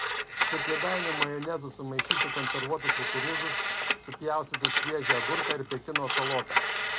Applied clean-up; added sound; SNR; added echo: none; Telephone; -5 dB; none.